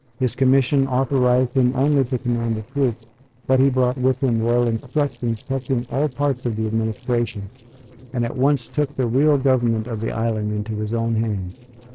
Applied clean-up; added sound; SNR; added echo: neural separator model SepFormer DNS4.